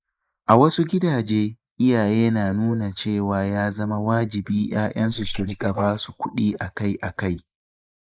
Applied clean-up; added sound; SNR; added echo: neural mask model Resemble Enhance denoiser.